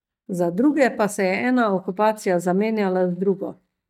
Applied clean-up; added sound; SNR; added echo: neural mask model DeepFilterNet 3.